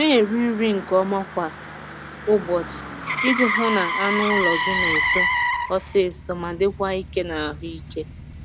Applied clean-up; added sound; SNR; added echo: none; Motor vehicle (road); 3 dB; none.